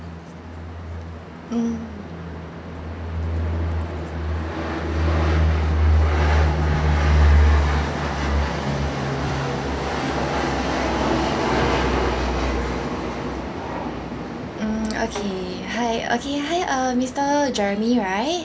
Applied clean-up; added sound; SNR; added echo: none; Snare drum; 17 dB; none.